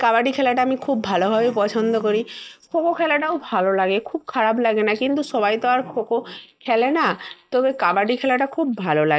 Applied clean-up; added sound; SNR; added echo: neural mask model DeepFilterNet 3.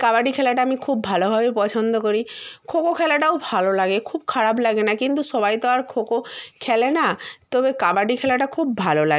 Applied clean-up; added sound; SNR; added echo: none; none; none; none.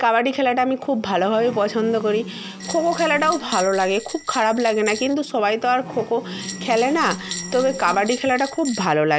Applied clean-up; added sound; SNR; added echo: none; Buzz + Bell; 13 dB; none.